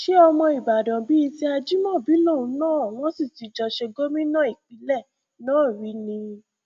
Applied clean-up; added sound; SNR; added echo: none; none; none; none.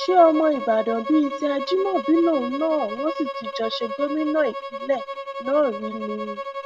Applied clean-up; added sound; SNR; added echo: none; Bowed string instrument; 9 dB; none.